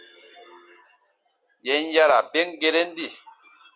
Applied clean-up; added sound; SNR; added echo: none; none; none; none.